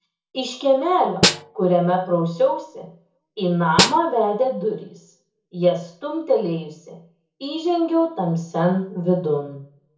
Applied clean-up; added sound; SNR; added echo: none; Snare drum; 0 dB; reverberation time 0.6 s.